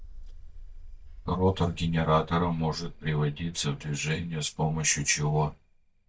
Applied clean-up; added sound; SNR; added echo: neural mask model DeepFilterNet 3.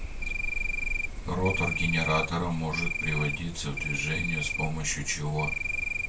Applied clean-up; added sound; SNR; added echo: none; Cricket; 0 dB; reverberation time 0.2 s.